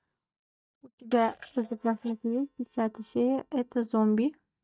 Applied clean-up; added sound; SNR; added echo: neural mask model DeepFilterNet 3.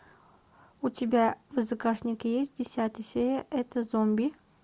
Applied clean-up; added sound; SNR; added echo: none; none; none; none.